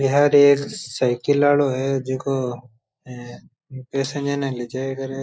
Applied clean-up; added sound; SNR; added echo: neural mask model Resemble Enhance denoiser.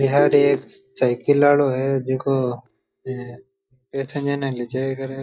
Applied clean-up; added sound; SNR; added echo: neural mask model DeepFilterNet 3.